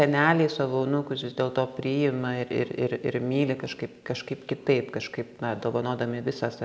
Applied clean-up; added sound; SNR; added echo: none; none; none; none.